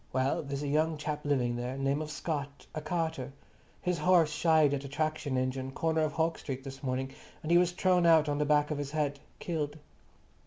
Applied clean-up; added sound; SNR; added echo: none; none; none; none.